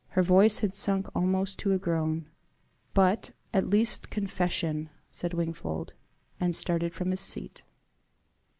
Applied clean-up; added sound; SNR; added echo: neural mask model Resemble Enhance denoiser.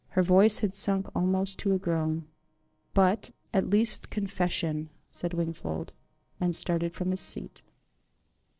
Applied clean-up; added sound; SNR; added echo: neural separator model SepFormer DNS4.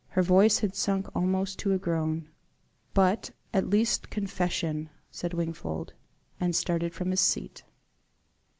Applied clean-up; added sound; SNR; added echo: none; none; none; none.